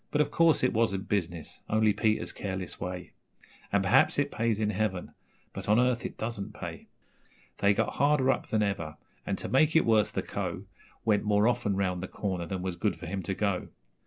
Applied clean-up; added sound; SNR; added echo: none; none; none; none.